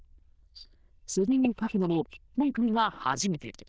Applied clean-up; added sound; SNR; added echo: neural diffusion model UNIVERSE++.